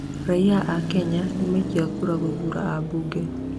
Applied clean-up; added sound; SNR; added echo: none; Car passing by / Traffic noise, roadway noise / Engine; 5 dB; none.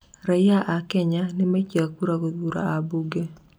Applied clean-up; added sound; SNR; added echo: none; none; none; none.